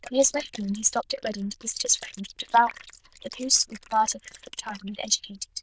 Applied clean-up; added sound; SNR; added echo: neural diffusion model UNIVERSE++.